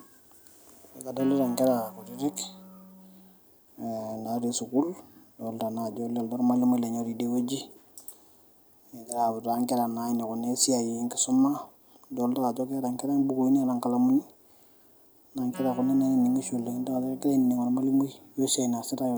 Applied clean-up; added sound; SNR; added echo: none; Wind instrument, woodwind instrument; 19 dB; none.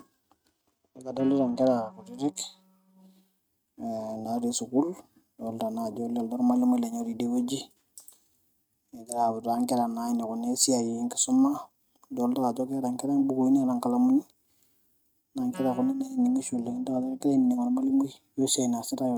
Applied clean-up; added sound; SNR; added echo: neural mask model RNNoise.